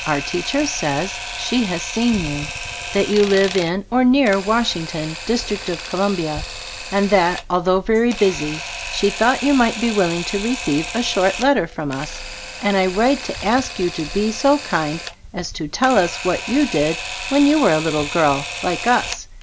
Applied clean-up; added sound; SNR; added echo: none; Camera; 10 dB; none.